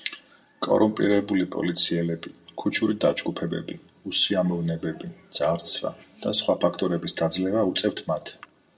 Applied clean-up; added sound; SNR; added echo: none; none; none; reverberation time 0.3 s.